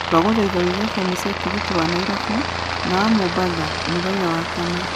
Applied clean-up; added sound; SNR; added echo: none; Aircraft; 3 dB; none.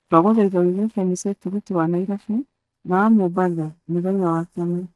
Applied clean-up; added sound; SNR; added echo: neural mask model DeepFilterNet 3.